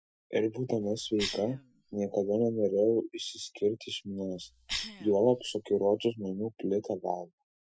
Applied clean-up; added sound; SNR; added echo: classical method Wiener filter.